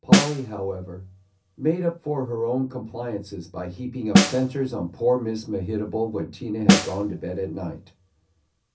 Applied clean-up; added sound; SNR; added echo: none; Snare drum; -3 dB; reverberation time 0.3 s.